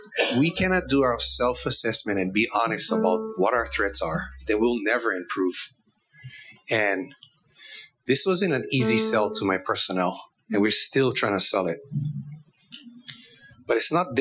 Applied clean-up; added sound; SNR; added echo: classical method Wiener filter.